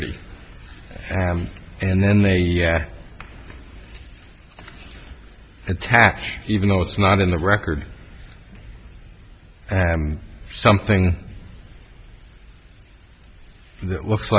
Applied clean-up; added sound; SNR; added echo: none; none; none; none.